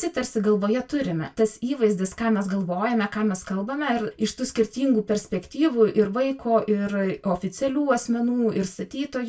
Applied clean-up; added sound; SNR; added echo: none; none; none; reverberation time 0.1 s.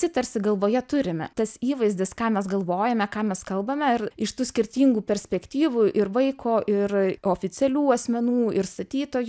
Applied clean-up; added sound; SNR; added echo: none; none; none; none.